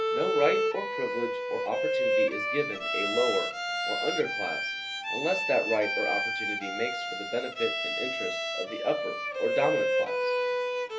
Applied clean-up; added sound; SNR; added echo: none; Bowed string instrument; -2 dB; reverberation time 0.3 s.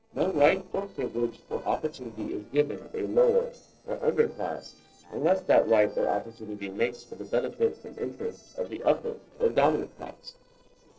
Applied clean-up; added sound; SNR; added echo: neural separator model SepFormer DNS4.